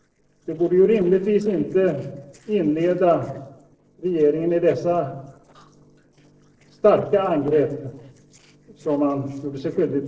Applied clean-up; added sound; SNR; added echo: neural separator model SepFormer DNS4.